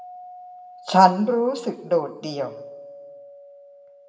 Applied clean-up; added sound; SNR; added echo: none; Doorbell; 20 dB; reverberation time 0.6 s.